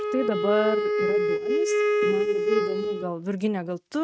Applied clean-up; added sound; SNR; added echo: neural mask model RNNoise.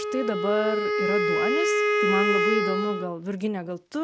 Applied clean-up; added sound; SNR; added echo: none; Wind instrument, woodwind instrument; -4 dB; none.